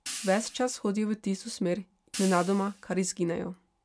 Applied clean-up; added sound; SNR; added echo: none; Hi-hat; 12 dB; none.